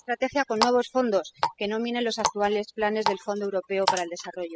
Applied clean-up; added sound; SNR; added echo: classical method spectral subtraction.